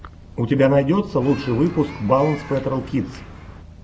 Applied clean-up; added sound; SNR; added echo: none; Human group actions; 17 dB; none.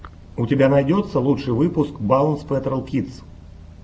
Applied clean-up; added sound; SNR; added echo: none; none; none; none.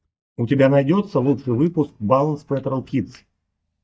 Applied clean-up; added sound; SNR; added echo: neural mask model DeepFilterNet 3.